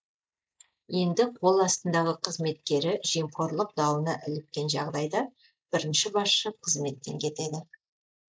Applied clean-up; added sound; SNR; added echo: neural mask model Resemble Enhance denoiser.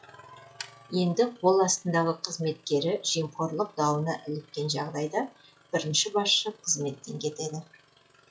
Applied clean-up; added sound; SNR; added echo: classical method log-MMSE.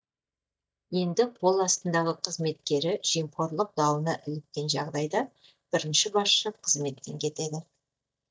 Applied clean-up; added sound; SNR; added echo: neural mask model DeepFilterNet 3.